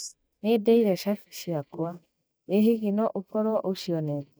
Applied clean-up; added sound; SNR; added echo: neural mask model DeepFilterNet 3.